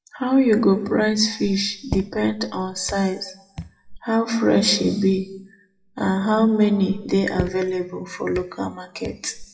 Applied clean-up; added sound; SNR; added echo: classical method WPE with log-MMSE.